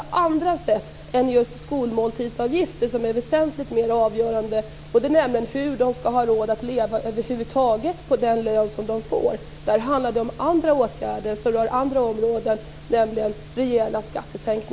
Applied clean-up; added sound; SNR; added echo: none; none; none; none.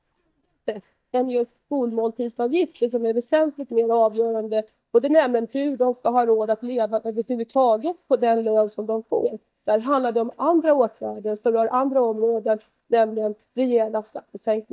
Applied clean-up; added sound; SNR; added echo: neural mask model DeepFilterNet 3.